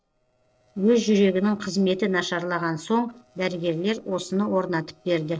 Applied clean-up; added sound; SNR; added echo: neural separator model SepFormer DNS4.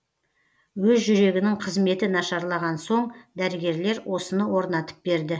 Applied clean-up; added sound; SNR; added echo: none; none; none; none.